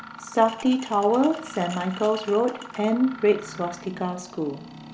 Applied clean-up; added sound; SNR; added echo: none; Mechanisms + Glass; 16 dB; none.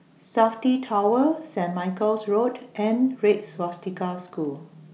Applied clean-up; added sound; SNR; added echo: none; none; none; none.